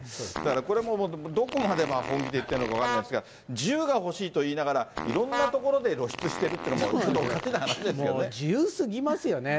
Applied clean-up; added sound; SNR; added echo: none; Vehicle horn, car horn, honking + Fart; 8 dB; none.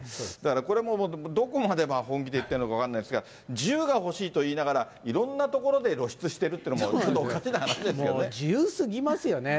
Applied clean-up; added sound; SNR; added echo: none; none; none; none.